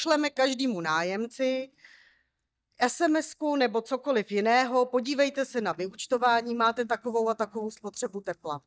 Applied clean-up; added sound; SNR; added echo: neural mask model DeepFilterNet 3.